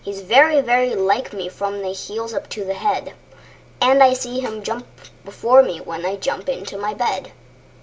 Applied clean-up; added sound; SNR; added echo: none; none; none; none.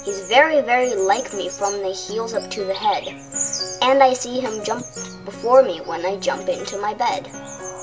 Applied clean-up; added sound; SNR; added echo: none; Bird vocalization, bird call, bird song + Piano; 12 dB; none.